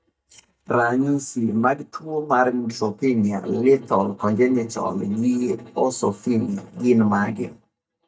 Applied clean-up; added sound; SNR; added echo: neural mask model DeepFilterNet 3.